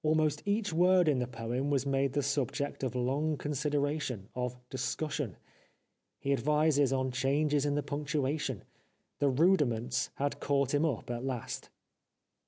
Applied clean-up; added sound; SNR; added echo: none; none; none; none.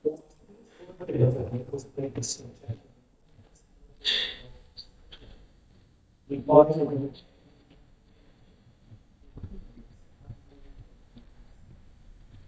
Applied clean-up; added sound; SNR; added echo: neural mask model DeepFilterNet 3.